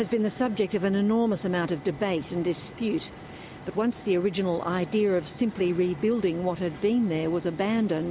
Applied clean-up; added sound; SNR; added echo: none; none; none; none.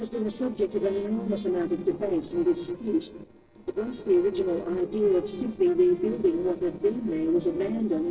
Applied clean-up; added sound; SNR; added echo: neural separator model SepFormer DNS4.